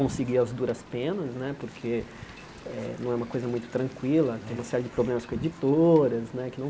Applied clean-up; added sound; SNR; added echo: none; Wind; 17 dB; none.